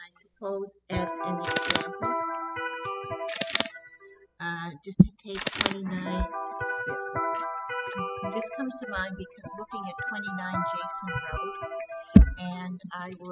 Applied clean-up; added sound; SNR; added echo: classical method spectral subtraction.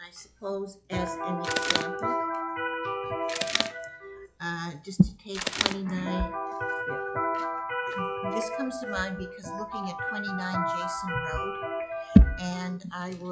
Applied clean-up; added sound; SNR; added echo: classical method log-MMSE.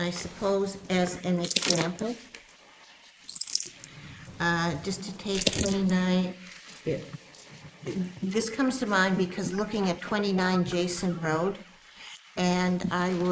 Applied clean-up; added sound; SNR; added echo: neural mask model Resemble Enhance denoiser.